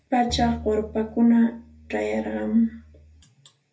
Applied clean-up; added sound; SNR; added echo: none; Bowed string instrument; 16 dB; reverberation time 0.3 s.